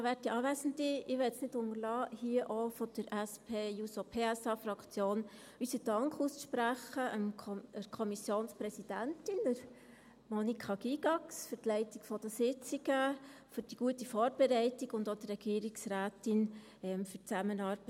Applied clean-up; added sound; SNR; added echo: none; none; none; none.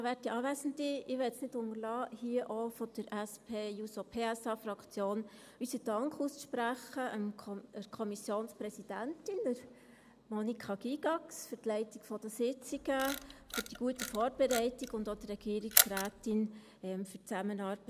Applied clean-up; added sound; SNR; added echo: none; Camera; -1 dB; none.